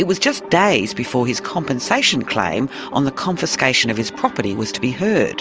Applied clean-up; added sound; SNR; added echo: none; none; none; none.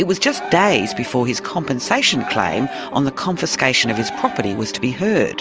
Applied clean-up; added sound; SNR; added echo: none; Cheering; 13 dB; none.